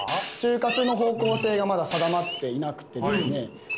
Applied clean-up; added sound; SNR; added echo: none; Hi-hat + Idling / Wild animals; 9 dB; none.